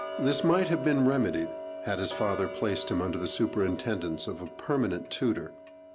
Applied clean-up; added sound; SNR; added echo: none; Tick-tock; 10 dB; none.